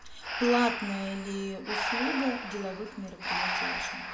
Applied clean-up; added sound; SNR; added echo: none; Breathing; 2 dB; reverberation time 0.3 s.